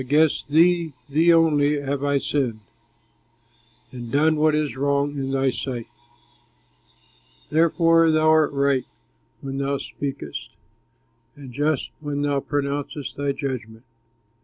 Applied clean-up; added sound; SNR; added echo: none; none; none; none.